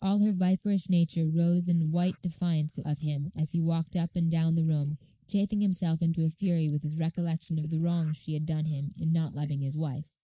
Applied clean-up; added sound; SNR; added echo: neural mask model Resemble Enhance denoiser.